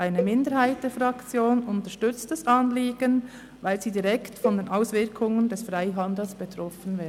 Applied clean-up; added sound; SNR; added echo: none; Cowbell; 10 dB; none.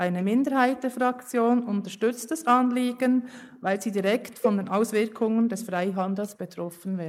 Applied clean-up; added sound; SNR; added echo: neural mask model Resemble Enhance denoiser.